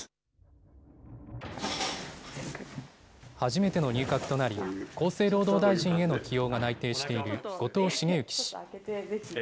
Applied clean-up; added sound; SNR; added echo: none; Sliding door; 18 dB; none.